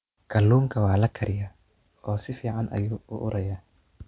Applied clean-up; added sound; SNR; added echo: none; none; none; none.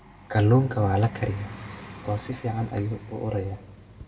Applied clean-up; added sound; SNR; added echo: none; Bus; 19 dB; reverberation time 1.6 s.